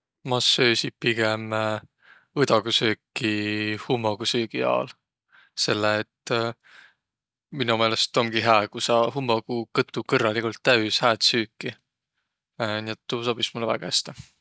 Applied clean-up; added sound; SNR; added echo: none; none; none; none.